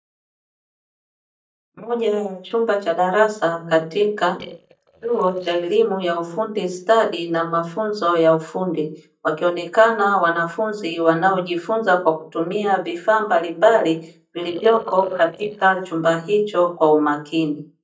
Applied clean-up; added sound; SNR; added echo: neural mask model DeepFilterNet 3.